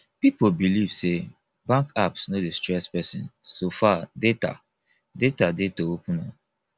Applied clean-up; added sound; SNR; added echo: none; none; none; none.